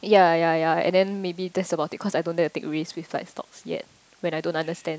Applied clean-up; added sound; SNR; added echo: none; none; none; none.